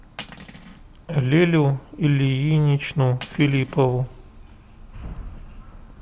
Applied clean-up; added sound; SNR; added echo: none; Cutlery, silverware; 17 dB; none.